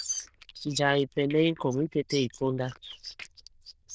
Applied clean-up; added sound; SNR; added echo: neural diffusion model UNIVERSE++.